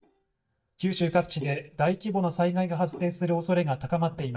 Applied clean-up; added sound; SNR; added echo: neural mask model DeepFilterNet 3.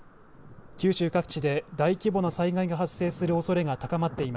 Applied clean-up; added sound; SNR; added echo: none; none; none; none.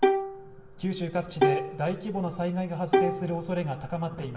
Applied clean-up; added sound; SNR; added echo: none; Bowed string instrument; -2 dB; reverberation time 0.8 s.